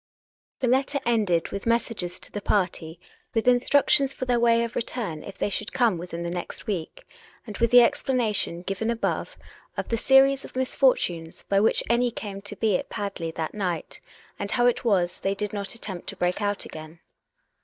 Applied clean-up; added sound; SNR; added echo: neural mask model DeepFilterNet 3.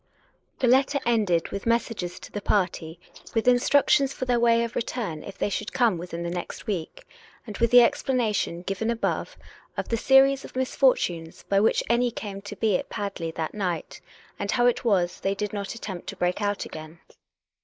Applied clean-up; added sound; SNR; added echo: neural mask model Resemble Enhance denoiser.